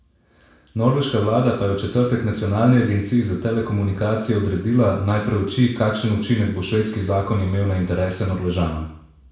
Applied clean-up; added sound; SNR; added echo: none; none; none; reverberation time 0.6 s.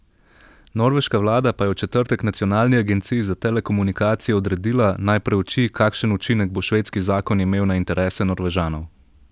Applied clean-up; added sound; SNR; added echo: none; none; none; none.